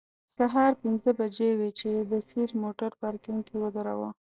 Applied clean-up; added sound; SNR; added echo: neural separator model SepFormer DNS4.